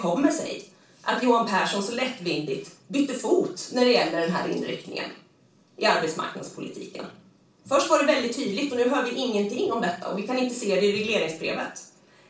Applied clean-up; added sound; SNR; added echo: none; none; none; reverberation time 0.4 s.